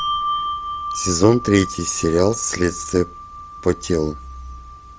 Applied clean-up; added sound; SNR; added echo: none; Bell; 8 dB; none.